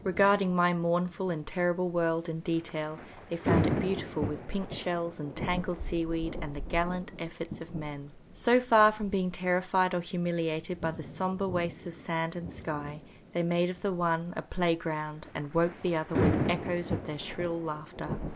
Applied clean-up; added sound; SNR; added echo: none; Thunder / Rain; 7 dB; none.